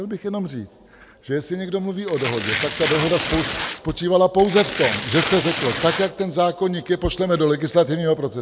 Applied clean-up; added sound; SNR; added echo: none; Tearing; 3 dB; none.